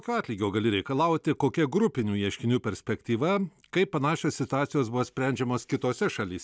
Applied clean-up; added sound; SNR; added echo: none; none; none; none.